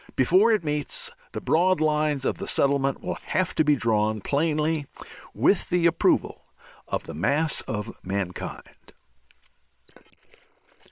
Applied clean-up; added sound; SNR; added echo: neural separator model SepFormer WHAM!.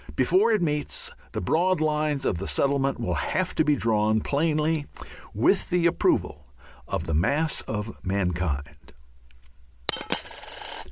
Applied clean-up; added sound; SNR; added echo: none; Coin (dropping); 8 dB; none.